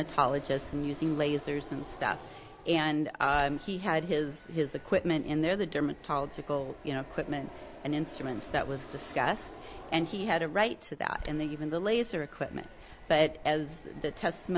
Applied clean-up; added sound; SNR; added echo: none; Fixed-wing aircraft, airplane; 15 dB; none.